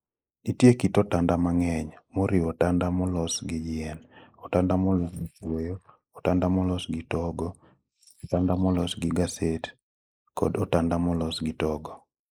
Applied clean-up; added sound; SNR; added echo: neural mask model Resemble Enhance denoiser.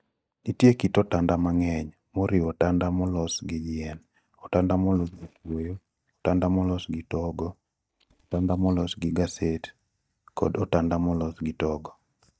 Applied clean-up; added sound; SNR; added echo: neural mask model DeepFilterNet 3.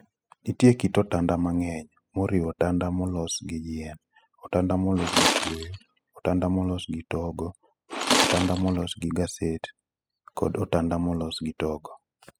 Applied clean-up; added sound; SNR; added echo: classical method spectral subtraction.